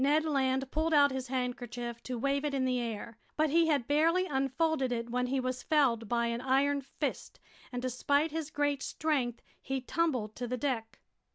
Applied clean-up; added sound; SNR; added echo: none; none; none; none.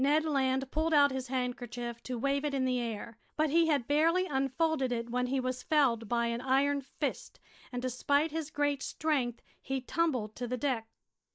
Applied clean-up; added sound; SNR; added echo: neural mask model Resemble Enhance denoiser.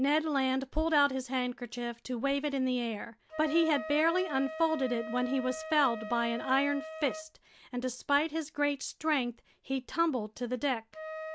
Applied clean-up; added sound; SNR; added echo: none; Wind instrument, woodwind instrument; 13 dB; none.